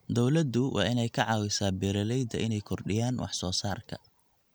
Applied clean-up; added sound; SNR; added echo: none; none; none; none.